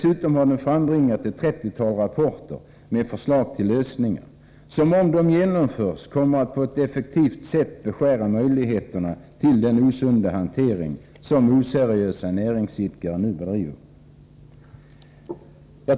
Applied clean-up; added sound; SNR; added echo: none; none; none; none.